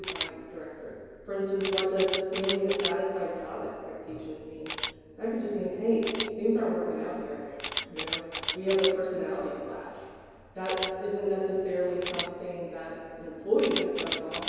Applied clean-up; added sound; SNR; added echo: none; Camera; 6 dB; reverberation time 2.2 s.